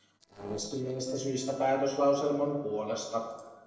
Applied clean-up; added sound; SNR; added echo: neural separator model SepFormer DNS4.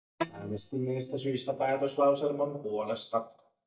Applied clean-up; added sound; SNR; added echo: neural mask model DeepFilterNet 3.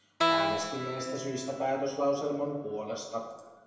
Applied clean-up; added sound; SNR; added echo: none; Keyboard (musical); 1 dB; reverberation time 1.0 s.